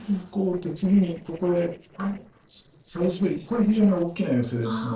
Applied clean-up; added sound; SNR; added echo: neural separator model SepFormer DNS4.